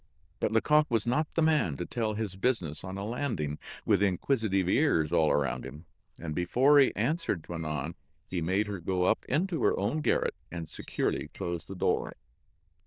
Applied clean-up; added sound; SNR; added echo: neural diffusion model UNIVERSE++.